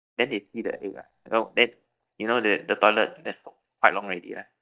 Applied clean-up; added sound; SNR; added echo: neural mask model DeepFilterNet 3.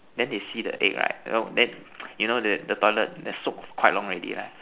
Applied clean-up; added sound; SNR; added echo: none; none; none; none.